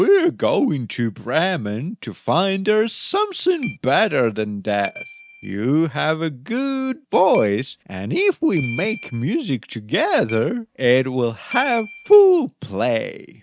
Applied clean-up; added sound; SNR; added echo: neural mask model RNNoise.